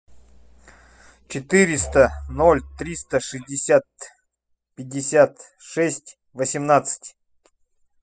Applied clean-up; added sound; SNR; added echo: classical method spectral subtraction.